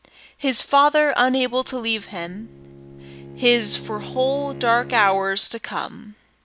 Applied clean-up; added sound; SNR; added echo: none; Bowed string instrument; 18 dB; none.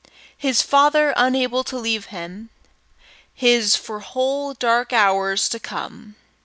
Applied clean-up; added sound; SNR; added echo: none; none; none; none.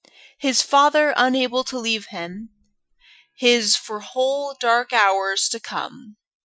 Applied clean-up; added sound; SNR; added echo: classical method Wiener filter.